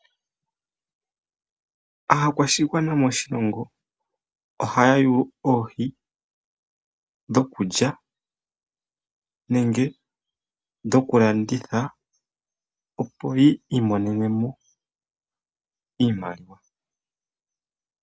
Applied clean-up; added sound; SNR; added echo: none; none; none; none.